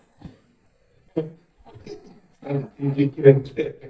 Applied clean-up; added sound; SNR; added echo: neural mask model DeepFilterNet 3.